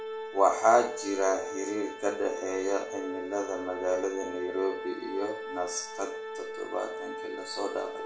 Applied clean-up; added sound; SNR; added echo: none; Organ; 8 dB; reverberation time 0.4 s.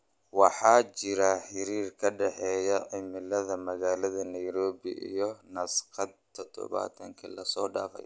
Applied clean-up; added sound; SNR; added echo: none; none; none; none.